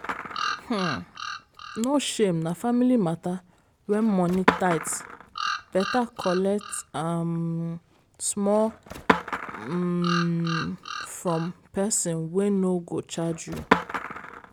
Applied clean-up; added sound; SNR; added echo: none; Bird vocalization, bird call, bird song + Skateboard; 6 dB; none.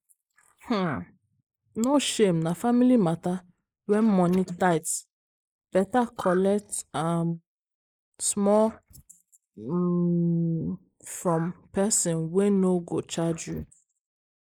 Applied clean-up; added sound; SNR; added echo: neural mask model Resemble Enhance denoiser.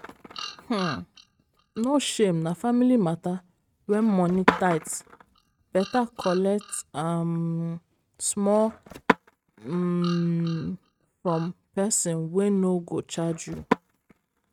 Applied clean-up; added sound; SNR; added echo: neural mask model RNNoise.